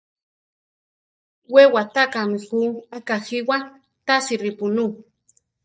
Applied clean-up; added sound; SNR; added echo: neural mask model DeepFilterNet 3.